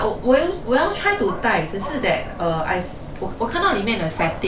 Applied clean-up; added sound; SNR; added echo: none; Dog; 11 dB; none.